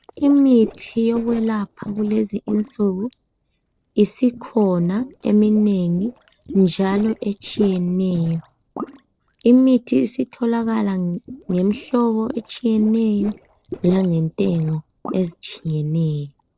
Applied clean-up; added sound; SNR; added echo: neural separator model SepFormer DNS4.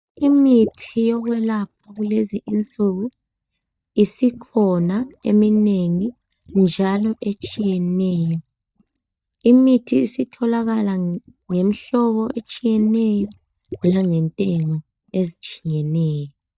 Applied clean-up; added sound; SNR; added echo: neural mask model DeepFilterNet 3.